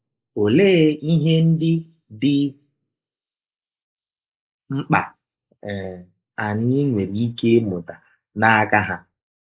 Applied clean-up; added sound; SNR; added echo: neural mask model Resemble Enhance denoiser.